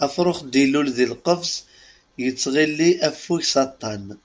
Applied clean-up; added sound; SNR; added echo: none; none; none; none.